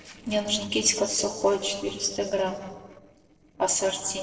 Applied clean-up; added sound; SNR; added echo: neural separator model SepFormer DNS4.